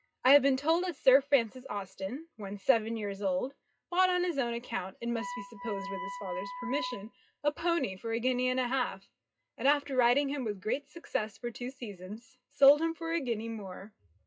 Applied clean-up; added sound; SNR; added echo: classical method WPE with log-MMSE.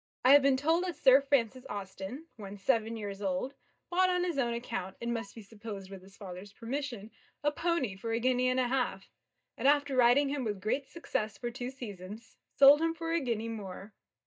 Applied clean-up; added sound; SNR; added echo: neural mask model DeepFilterNet 3.